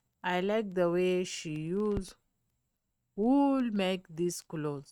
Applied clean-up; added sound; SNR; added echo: neural mask model RNNoise.